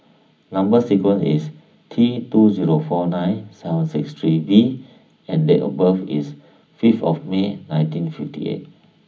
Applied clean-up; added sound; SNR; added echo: none; none; none; reverberation time 0.4 s.